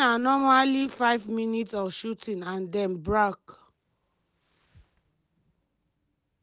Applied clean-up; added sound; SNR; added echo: none; none; none; none.